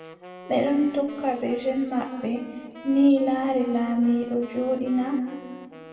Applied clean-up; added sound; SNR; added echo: none; Wind instrument, woodwind instrument; 19 dB; reverberation time 2.0 s.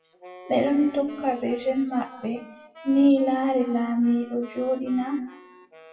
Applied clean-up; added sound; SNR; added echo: classical method WPE with log-MMSE.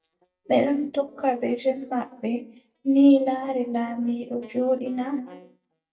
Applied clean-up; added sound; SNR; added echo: neural mask model DeepFilterNet 3.